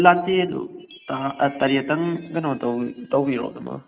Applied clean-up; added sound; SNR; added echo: neural mask model RNNoise.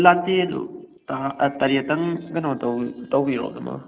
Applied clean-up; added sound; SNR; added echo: neural separator model SepFormer DNS4.